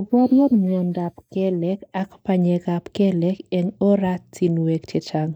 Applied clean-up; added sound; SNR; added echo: neural mask model Resemble Enhance denoiser.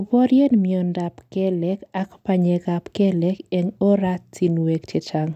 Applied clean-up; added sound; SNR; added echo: none; none; none; none.